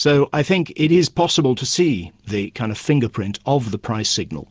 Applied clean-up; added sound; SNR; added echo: none; none; none; none.